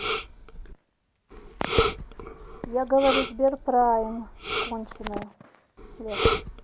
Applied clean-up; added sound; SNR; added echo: none; Respiratory sounds; 3 dB; none.